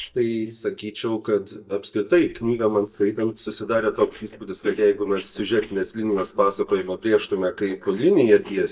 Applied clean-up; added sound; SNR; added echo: neural mask model DeepFilterNet 3.